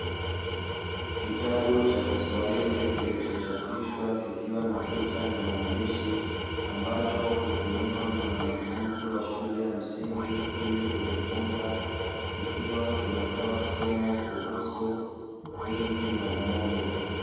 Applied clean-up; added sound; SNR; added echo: none; Tools; 2 dB; reverberation time 2.1 s.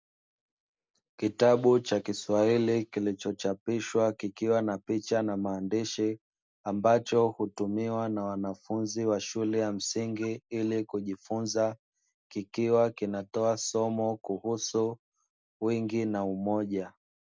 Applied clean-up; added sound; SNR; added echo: none; none; none; none.